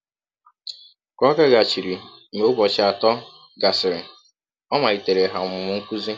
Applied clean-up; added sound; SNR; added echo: none; none; none; none.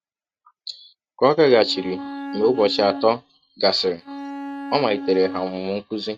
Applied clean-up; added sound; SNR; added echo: neural mask model RNNoise.